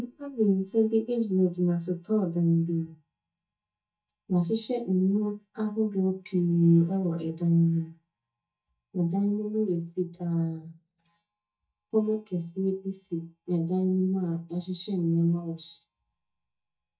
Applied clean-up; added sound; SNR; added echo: neural mask model DeepFilterNet 3.